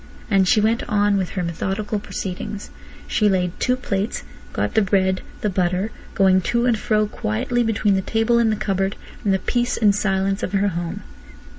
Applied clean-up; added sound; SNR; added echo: none; none; none; none.